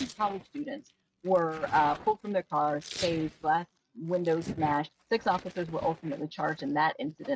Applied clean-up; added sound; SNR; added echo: neural mask model RNNoise.